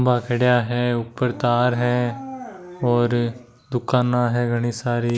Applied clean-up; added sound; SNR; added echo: none; Dog; 18 dB; none.